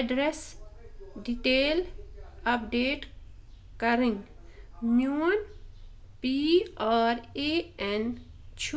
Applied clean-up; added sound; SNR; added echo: none; none; none; none.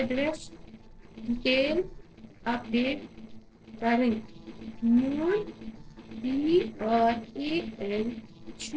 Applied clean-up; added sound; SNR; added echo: neural separator model SepFormer DNS4.